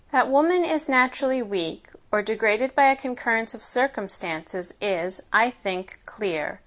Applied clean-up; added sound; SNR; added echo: none; none; none; none.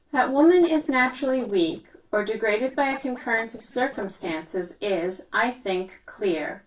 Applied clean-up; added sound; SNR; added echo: neural separator model SepFormer DNS4.